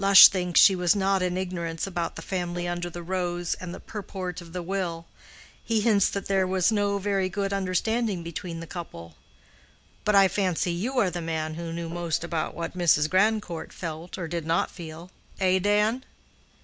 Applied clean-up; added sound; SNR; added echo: none; Gong; 17 dB; none.